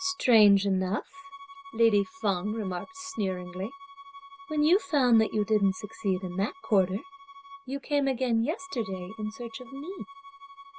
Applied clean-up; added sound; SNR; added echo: none; Bowed string instrument; 20 dB; none.